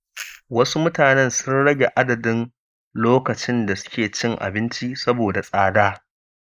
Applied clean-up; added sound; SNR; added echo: neural mask model Resemble Enhance denoiser.